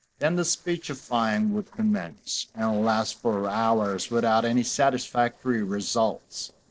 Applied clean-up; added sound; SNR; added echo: neural separator model SepFormer DNS4.